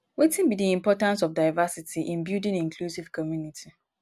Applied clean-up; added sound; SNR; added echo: none; none; none; none.